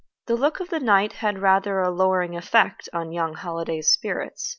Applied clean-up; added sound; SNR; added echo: none; none; none; none.